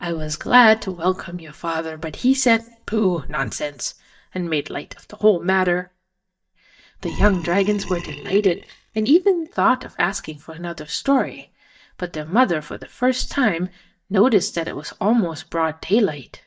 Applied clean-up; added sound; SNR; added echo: neural mask model DeepFilterNet 3.